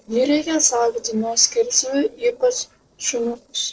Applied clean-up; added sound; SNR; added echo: neural separator model SepFormer DNS4.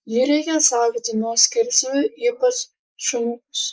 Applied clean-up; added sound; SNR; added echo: neural mask model Resemble Enhance denoiser.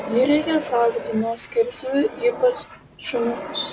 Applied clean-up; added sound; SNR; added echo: none; Fire; 13 dB; none.